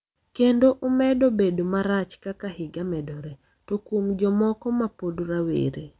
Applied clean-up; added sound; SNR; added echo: none; none; none; none.